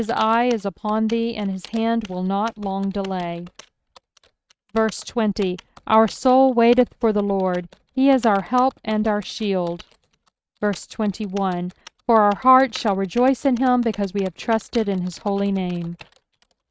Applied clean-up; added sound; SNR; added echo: neural mask model RNNoise.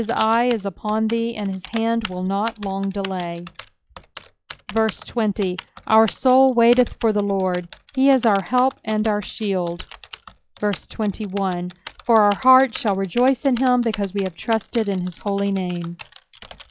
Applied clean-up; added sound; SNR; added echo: classical method log-MMSE.